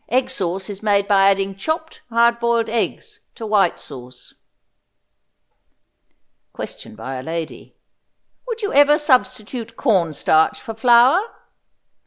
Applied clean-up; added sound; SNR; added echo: none; none; none; none.